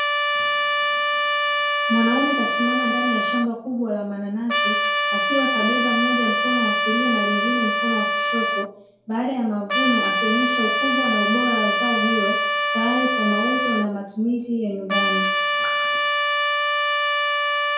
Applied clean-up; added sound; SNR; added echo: none; Trumpet; -3 dB; reverberation time 2.3 s.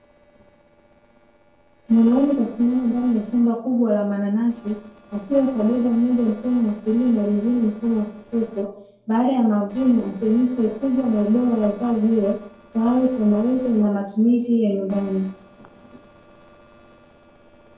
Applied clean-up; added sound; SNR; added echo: neural separator model SepFormer DNS4.